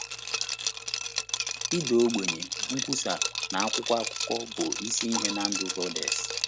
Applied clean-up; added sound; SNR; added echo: none; Liquid; 0 dB; none.